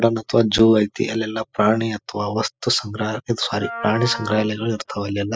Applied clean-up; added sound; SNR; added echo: classical method spectral subtraction.